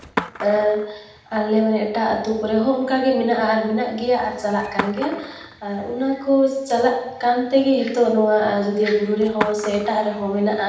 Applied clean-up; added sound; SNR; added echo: none; Skateboard; 15 dB; reverberation time 0.8 s.